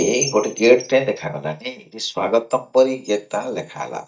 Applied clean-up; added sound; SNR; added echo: neural mask model DeepFilterNet 3.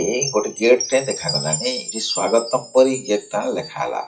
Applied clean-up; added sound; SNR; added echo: classical method WPE with log-MMSE.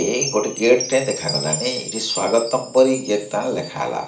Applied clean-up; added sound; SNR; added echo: none; Chime; 9 dB; reverberation time 0.4 s.